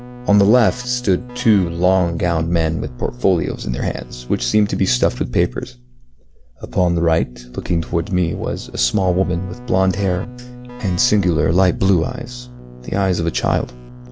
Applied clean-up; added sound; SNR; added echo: none; Keyboard (musical); 15 dB; none.